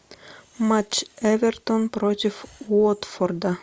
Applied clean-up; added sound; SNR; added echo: none; none; none; none.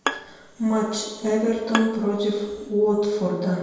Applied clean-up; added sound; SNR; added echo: none; Bowed string instrument; 11 dB; reverberation time 1.1 s.